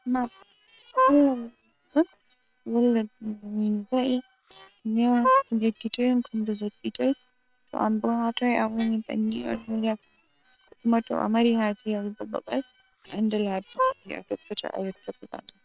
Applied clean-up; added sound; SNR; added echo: neural separator model SepFormer WHAM!.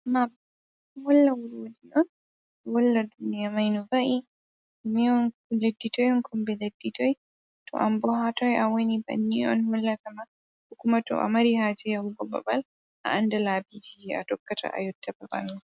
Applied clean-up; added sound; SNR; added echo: none; none; none; none.